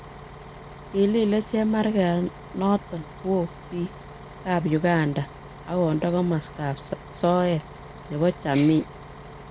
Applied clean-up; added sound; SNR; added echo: none; Bus; 16 dB; none.